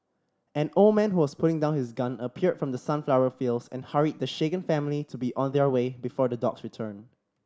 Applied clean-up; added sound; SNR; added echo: none; none; none; none.